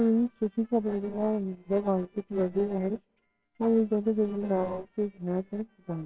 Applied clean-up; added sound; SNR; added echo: neural separator model SepFormer WHAMR!.